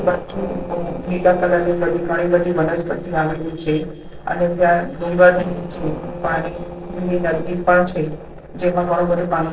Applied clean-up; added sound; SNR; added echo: neural separator model SepFormer DNS4.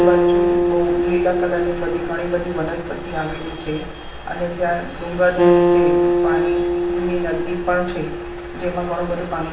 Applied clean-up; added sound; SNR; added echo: none; Acoustic guitar; -3 dB; reverberation time 0.6 s.